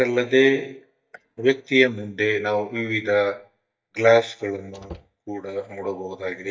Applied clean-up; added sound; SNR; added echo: neural mask model DeepFilterNet 3.